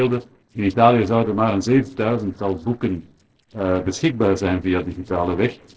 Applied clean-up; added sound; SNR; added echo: neural separator model SepFormer DNS4.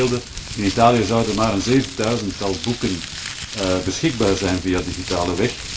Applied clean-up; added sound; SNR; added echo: none; Crumpling, crinkling; 10 dB; reverberation time 0.2 s.